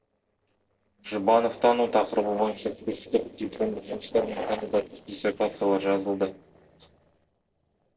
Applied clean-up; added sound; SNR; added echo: neural separator model SepFormer DNS4.